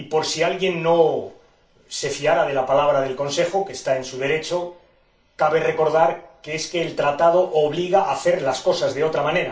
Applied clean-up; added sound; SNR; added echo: none; none; none; reverberation time 0.3 s.